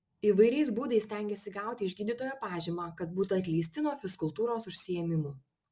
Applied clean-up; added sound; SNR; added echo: none; none; none; none.